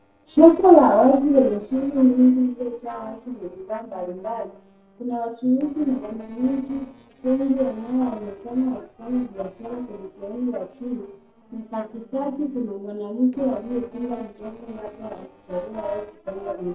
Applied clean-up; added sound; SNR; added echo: neural separator model SepFormer DNS4.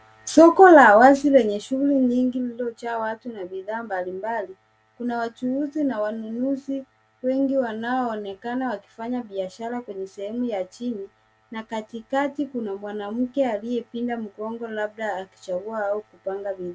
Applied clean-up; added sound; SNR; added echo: none; none; none; none.